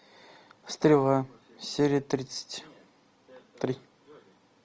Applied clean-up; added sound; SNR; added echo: none; none; none; none.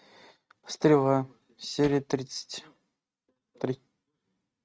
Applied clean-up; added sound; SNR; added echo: neural mask model RNNoise.